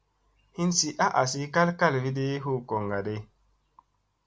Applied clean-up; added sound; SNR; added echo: none; none; none; none.